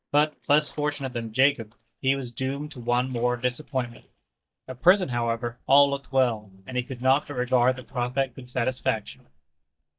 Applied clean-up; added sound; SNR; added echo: neural mask model DeepFilterNet 3.